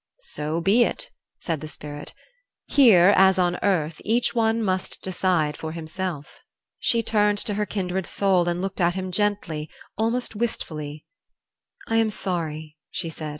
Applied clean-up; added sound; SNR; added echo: none; none; none; none.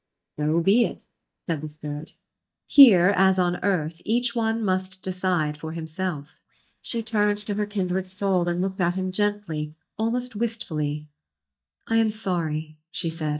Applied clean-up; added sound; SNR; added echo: neural mask model DeepFilterNet 3.